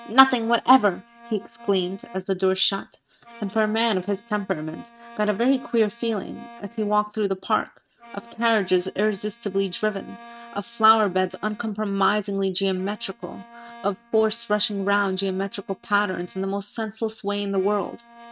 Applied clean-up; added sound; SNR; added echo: neural mask model RNNoise.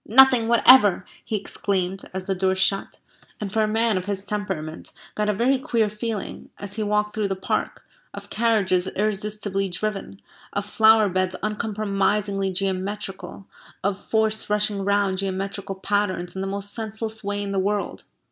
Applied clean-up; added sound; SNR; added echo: none; none; none; none.